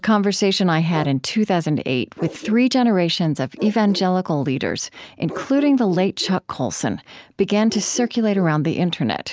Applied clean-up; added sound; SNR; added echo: neural mask model RNNoise.